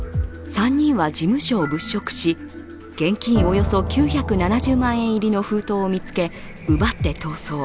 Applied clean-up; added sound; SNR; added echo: none; none; none; none.